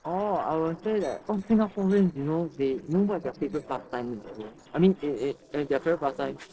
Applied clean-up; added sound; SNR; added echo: neural separator model SepFormer DNS4.